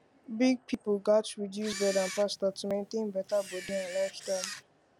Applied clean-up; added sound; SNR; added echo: none; Camera; 11 dB; none.